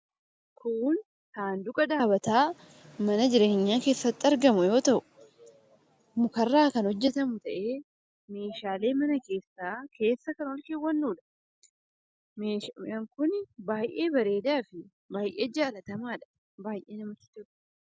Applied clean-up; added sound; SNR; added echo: none; none; none; none.